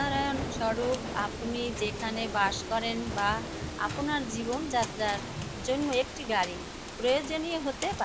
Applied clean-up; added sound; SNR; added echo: none; Subway, metro, underground + Rain; 7 dB; none.